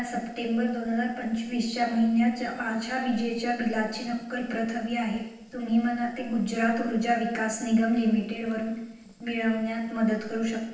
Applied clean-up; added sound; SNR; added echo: neural separator model SepFormer DNS4.